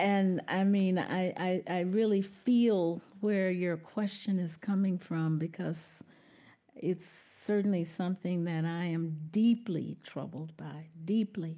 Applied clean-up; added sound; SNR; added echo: none; none; none; none.